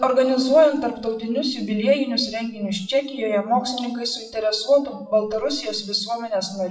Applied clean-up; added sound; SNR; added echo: classical method WPE with log-MMSE.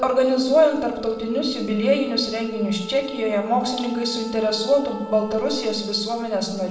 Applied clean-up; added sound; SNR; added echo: none; Wind instrument, woodwind instrument; 16 dB; reverberation time 0.9 s.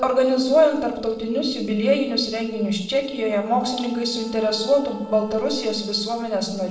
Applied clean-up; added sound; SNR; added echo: neural separator model SepFormer DNS4.